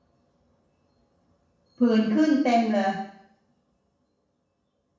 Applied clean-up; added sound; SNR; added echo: none; none; none; reverberation time 0.7 s.